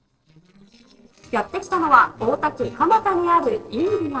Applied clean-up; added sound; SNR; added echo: neural separator model SepFormer DNS4.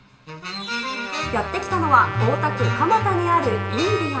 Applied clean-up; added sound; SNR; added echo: none; Trumpet; 11 dB; reverberation time 2.2 s.